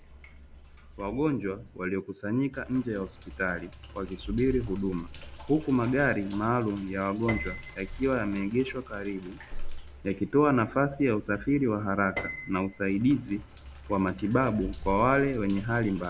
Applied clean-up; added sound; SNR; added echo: none; Sink (filling or washing) + Piano; 12 dB; none.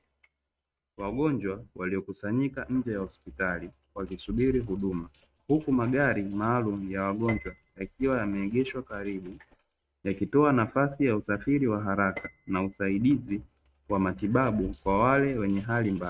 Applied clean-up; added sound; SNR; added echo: neural mask model RNNoise.